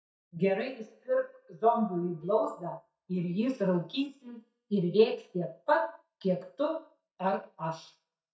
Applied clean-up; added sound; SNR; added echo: neural mask model DeepFilterNet 3.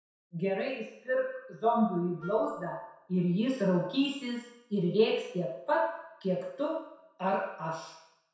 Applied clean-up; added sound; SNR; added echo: none; Wind instrument, woodwind instrument; 20 dB; reverberation time 0.7 s.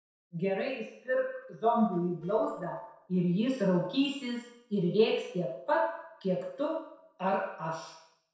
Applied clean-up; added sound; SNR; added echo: neural separator model SepFormer DNS4.